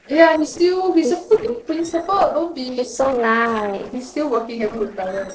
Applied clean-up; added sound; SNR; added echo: neural separator model SepFormer DNS4.